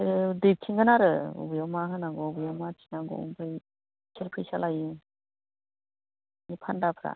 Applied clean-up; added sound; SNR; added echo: none; none; none; none.